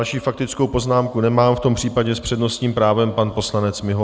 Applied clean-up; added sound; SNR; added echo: none; none; none; none.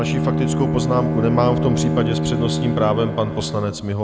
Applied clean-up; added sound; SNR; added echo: none; Bowed string instrument; 0 dB; none.